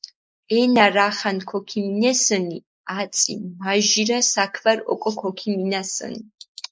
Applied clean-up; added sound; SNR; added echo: neural mask model Resemble Enhance denoiser.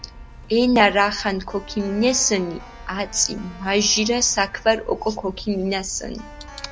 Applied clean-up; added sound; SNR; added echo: none; Keyboard (musical); 17 dB; none.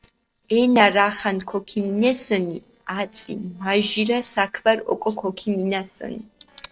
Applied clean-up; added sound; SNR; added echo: neural separator model SepFormer DNS4.